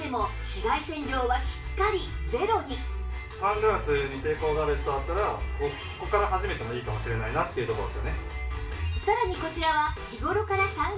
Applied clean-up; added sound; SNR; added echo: none; none; none; reverberation time 0.3 s.